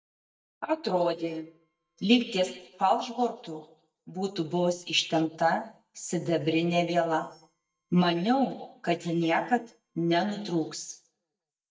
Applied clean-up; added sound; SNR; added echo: neural mask model DeepFilterNet 3.